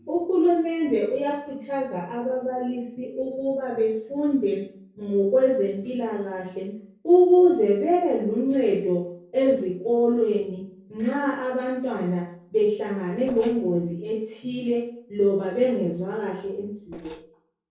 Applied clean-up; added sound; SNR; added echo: neural separator model SepFormer DNS4.